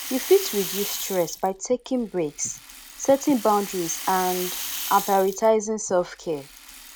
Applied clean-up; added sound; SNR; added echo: none; Rattle (instrument); 11 dB; none.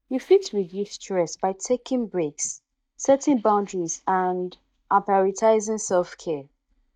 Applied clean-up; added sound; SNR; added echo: neural mask model DeepFilterNet 3.